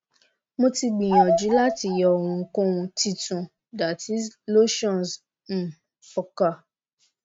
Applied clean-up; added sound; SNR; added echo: neural mask model RNNoise.